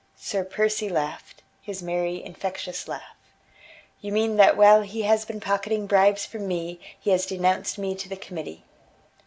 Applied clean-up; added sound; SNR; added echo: none; none; none; none.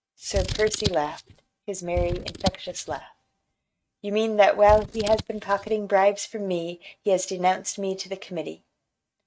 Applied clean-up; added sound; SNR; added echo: neural mask model RNNoise.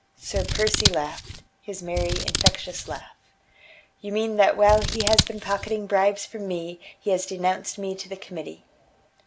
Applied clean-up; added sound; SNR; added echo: none; Scissors; 0 dB; none.